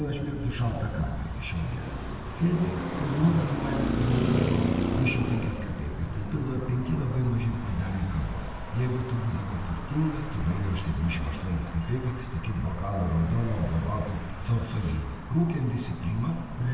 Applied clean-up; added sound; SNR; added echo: none; Traffic noise, roadway noise; 6 dB; reverberation time 1.3 s.